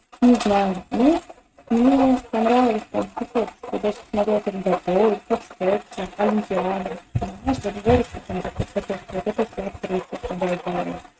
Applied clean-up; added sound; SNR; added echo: neural mask model RNNoise.